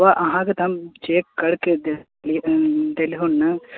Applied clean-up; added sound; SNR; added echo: none; none; none; none.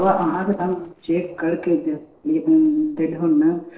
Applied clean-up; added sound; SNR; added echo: neural separator model SepFormer DNS4.